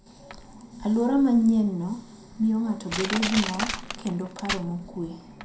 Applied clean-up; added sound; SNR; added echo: none; Crushing; 10 dB; reverberation time 0.4 s.